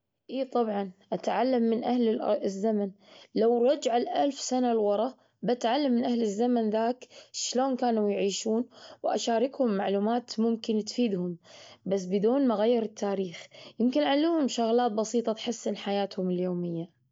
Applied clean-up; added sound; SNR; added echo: none; none; none; none.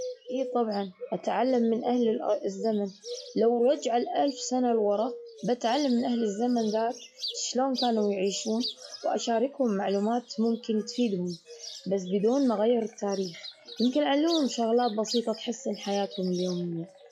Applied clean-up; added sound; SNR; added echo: classical method log-MMSE.